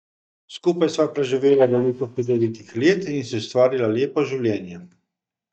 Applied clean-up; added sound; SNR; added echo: neural mask model DeepFilterNet 3.